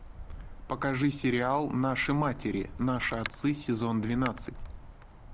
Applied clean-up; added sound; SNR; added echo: none; Wind; 13 dB; none.